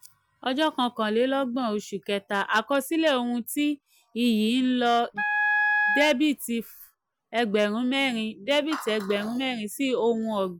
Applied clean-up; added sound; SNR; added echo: none; Wind instrument, woodwind instrument; 1 dB; none.